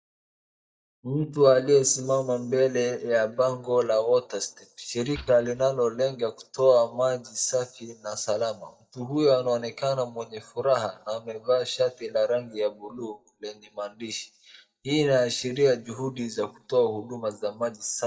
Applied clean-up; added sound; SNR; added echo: neural mask model DeepFilterNet 3.